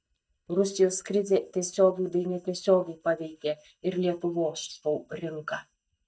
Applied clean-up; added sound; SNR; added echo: neural mask model DeepFilterNet 3.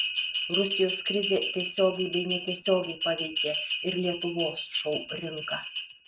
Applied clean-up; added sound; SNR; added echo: neural mask model RNNoise.